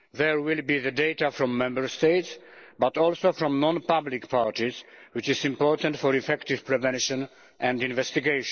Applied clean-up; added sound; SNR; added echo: neural mask model Resemble Enhance denoiser.